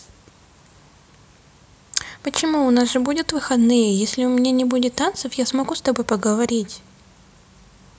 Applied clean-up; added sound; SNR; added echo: none; none; none; none.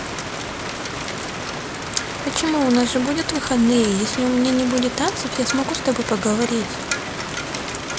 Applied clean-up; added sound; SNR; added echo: none; Rain; 5 dB; none.